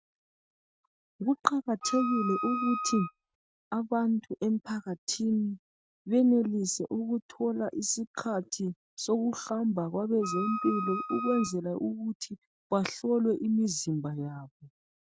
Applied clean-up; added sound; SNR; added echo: neural mask model RNNoise.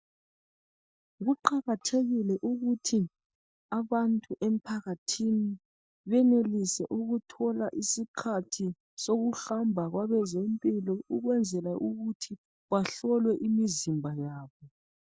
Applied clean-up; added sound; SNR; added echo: neural mask model DeepFilterNet 3.